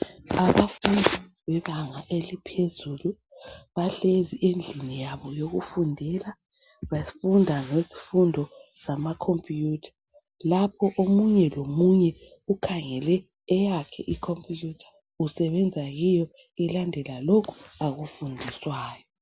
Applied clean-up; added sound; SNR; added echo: none; none; none; none.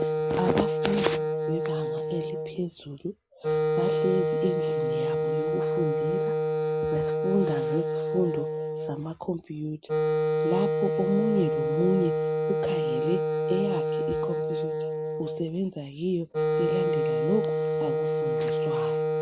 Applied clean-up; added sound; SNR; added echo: none; Wind instrument, woodwind instrument; -4 dB; none.